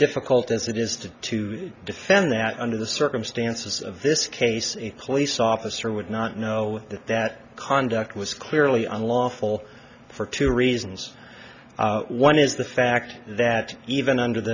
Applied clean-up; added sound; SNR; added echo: none; none; none; none.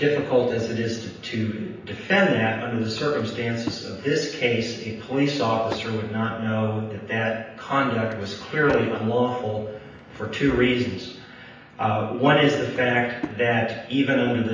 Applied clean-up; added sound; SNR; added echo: none; Drawer open or close / Wood; 19 dB; reverberation time 0.9 s.